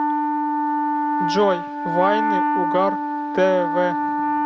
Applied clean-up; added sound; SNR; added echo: none; Wind instrument, woodwind instrument; -2 dB; none.